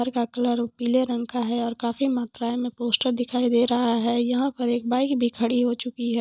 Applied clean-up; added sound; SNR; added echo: none; none; none; none.